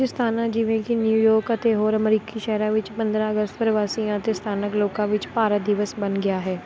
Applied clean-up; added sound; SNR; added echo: none; none; none; none.